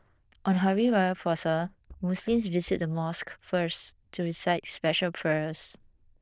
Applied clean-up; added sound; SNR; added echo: neural diffusion model UNIVERSE++.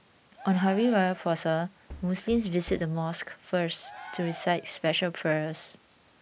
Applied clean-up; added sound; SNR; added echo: none; Cheering + Knock; 18 dB; none.